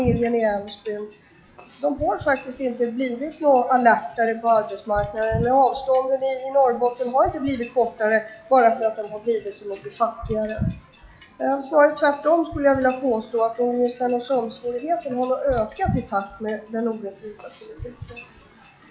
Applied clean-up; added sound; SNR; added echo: classical method log-MMSE.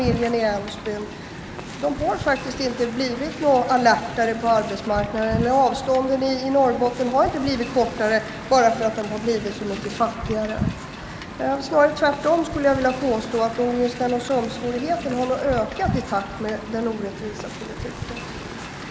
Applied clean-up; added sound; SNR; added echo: none; Wind; 10 dB; none.